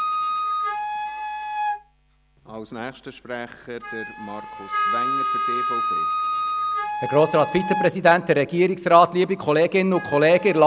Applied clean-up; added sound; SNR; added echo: none; Wind instrument, woodwind instrument; 5 dB; none.